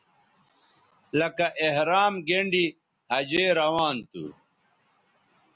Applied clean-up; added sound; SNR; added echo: none; none; none; none.